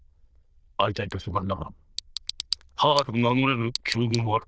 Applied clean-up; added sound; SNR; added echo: neural diffusion model UNIVERSE++.